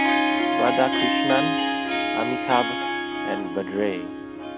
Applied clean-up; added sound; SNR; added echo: none; Harp; -3 dB; none.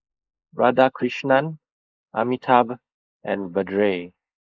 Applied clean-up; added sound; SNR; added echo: neural mask model Resemble Enhance denoiser.